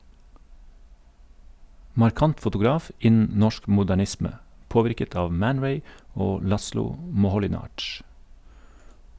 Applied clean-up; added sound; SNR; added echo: none; none; none; none.